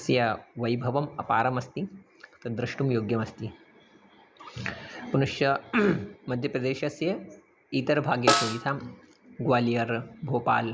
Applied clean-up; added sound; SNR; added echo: none; Snare drum; 1 dB; none.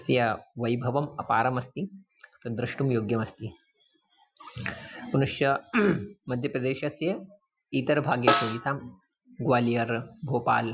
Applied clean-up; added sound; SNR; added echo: classical method Wiener filter.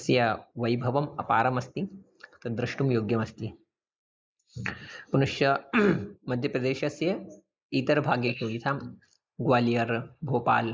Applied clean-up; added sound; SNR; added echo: neural mask model Resemble Enhance denoiser.